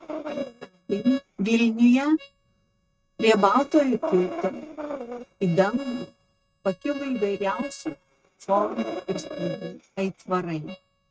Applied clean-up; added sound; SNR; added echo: neural mask model RNNoise.